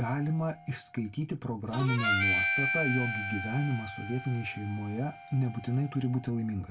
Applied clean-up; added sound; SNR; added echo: none; Harmonica; 4 dB; reverberation time 0.1 s.